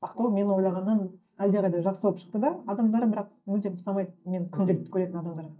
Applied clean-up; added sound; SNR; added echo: neural mask model DeepFilterNet 3.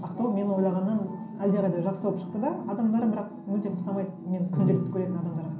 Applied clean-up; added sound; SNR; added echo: none; Piano; 17 dB; reverberation time 0.6 s.